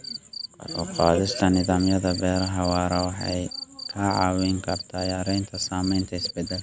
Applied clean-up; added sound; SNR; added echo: none; Cricket; 13 dB; none.